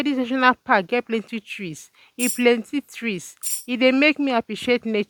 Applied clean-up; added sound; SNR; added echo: none; Tambourine; 9 dB; none.